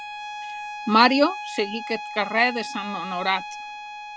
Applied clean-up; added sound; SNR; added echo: none; Bowed string instrument; 10 dB; none.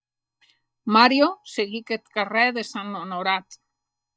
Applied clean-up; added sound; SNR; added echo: neural mask model DeepFilterNet 3.